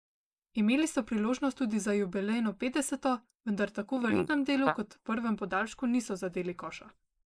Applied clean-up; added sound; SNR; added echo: neural mask model Resemble Enhance denoiser.